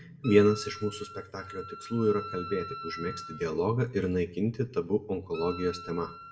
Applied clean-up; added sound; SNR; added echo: none; Wind instrument, woodwind instrument; 14 dB; reverberation time 0.4 s.